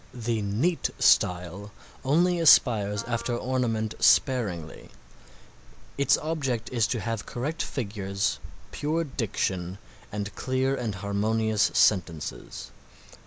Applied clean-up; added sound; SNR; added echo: none; Wind instrument, woodwind instrument; 18 dB; none.